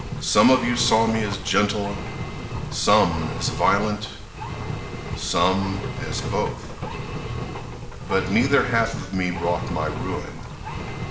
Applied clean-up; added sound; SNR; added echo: none; Engine; 6 dB; reverberation time 0.8 s.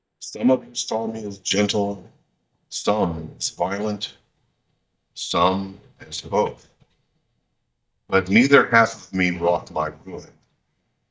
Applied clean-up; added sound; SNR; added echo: neural mask model DeepFilterNet 3.